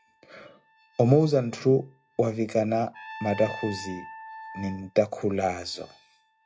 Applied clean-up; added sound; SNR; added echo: classical method log-MMSE.